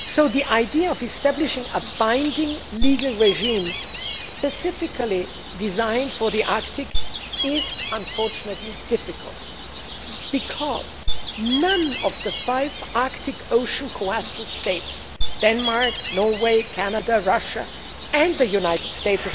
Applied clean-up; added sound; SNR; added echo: none; Gull, seagull; 4 dB; none.